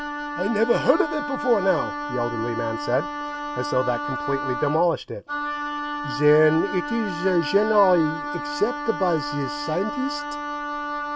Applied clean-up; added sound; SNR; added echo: none; Wind instrument, woodwind instrument; 5 dB; none.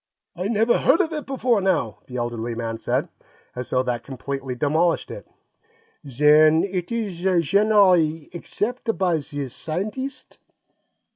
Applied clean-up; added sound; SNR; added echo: none; none; none; none.